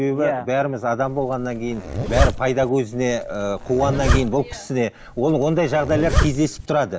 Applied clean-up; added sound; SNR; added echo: none; Zipper (clothing); 3 dB; none.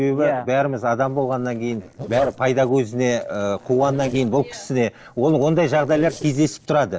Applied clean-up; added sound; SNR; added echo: neural separator model SepFormer DNS4.